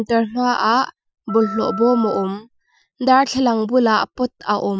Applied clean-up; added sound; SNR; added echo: classical method Wiener filter.